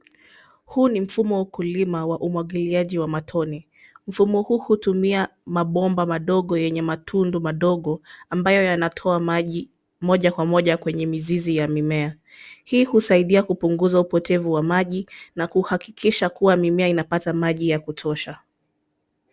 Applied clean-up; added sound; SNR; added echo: none; none; none; none.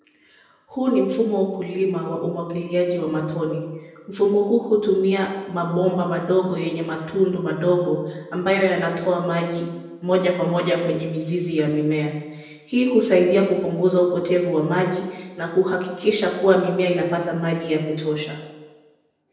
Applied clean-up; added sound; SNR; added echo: none; none; none; reverberation time 1.0 s.